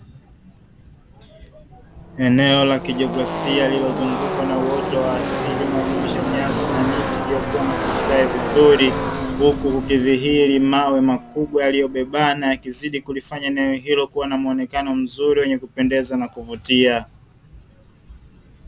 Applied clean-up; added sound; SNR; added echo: none; Car passing by / Race car, auto racing; 7 dB; none.